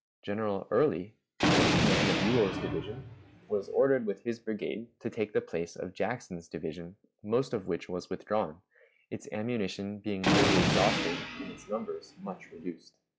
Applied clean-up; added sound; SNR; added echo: classical method log-MMSE.